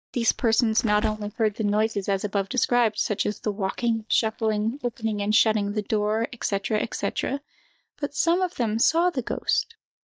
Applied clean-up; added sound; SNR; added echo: neural mask model DeepFilterNet 3.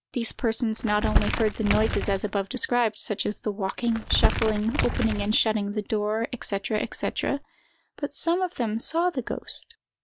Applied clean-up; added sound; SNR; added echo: none; Crumpling, crinkling; 0 dB; none.